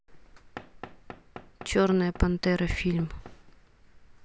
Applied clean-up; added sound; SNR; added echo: none; Knock / Wood; 19 dB; none.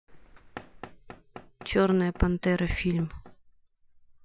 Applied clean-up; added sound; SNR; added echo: classical method Wiener filter.